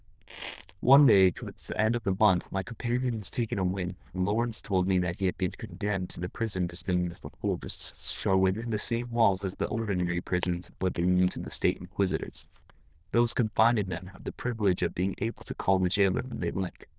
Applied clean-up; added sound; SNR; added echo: neural diffusion model UNIVERSE++.